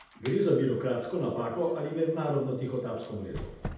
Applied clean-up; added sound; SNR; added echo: none; Squeak; 15 dB; reverberation time 0.8 s.